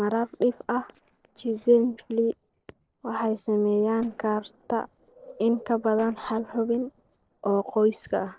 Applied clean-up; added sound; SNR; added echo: neural separator model SepFormer DNS4.